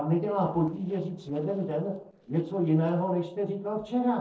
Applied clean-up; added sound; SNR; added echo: neural separator model SepFormer DNS4.